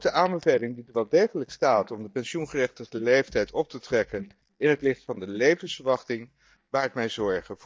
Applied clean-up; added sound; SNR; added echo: neural mask model DeepFilterNet 3.